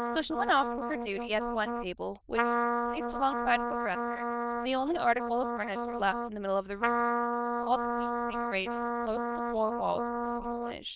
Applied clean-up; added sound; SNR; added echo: neural diffusion model UNIVERSE++.